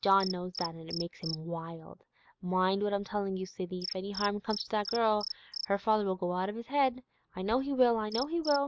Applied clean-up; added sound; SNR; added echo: neural mask model Resemble Enhance denoiser.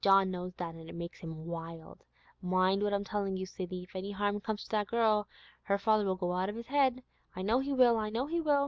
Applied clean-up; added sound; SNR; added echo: none; none; none; none.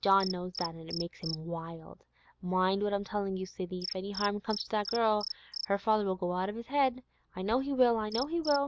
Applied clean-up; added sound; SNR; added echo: none; Cricket; 13 dB; none.